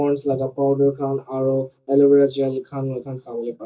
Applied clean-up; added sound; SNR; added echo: none; none; none; reverberation time 0.2 s.